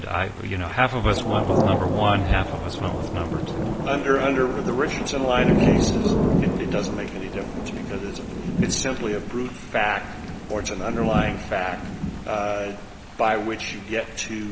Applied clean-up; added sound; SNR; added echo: none; Thunder / Rain; 0 dB; none.